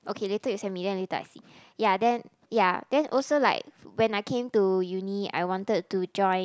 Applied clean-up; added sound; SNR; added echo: none; none; none; none.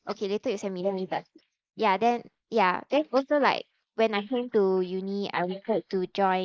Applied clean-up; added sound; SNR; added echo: neural mask model Resemble Enhance denoiser.